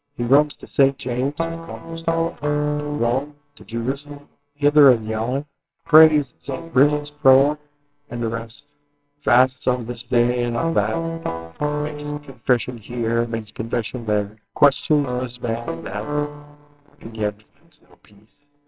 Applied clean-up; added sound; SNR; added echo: neural separator model SepFormer WHAMR!.